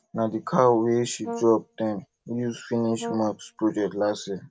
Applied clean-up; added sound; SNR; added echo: none; Brass instrument; 13 dB; none.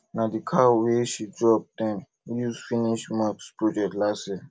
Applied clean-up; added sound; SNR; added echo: none; none; none; none.